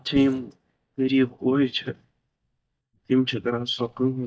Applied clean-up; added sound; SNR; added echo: neural mask model DeepFilterNet 3.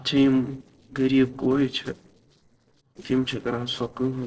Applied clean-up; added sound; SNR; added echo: neural separator model SepFormer DNS4.